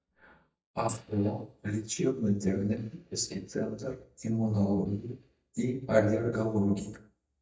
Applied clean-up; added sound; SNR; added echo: neural mask model DeepFilterNet 3.